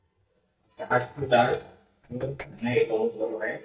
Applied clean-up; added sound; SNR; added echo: neural mask model DeepFilterNet 3.